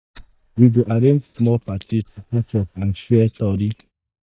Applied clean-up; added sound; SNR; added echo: neural mask model DeepFilterNet 3.